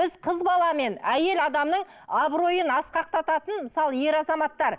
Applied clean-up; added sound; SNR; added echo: none; none; none; none.